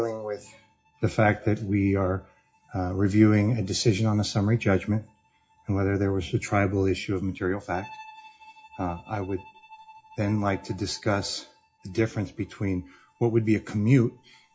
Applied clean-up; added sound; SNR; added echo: classical method WPE with log-MMSE.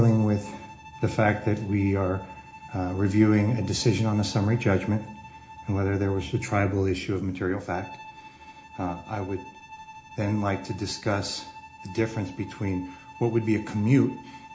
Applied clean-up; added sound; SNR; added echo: none; Bowed string instrument; 20 dB; reverberation time 0.4 s.